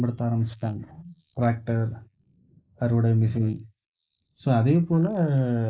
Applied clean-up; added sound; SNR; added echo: neural mask model Resemble Enhance denoiser.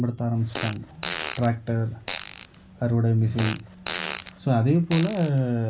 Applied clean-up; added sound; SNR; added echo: none; Fart; 11 dB; none.